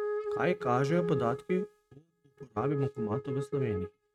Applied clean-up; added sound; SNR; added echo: neural mask model RNNoise.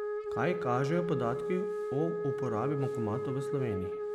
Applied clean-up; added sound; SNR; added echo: none; Wind instrument, woodwind instrument; 1 dB; none.